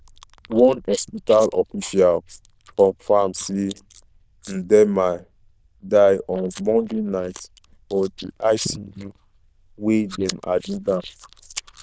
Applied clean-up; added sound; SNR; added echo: neural diffusion model UNIVERSE++.